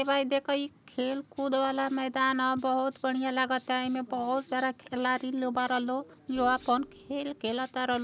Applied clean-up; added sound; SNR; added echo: none; Organ + Writing; 19 dB; none.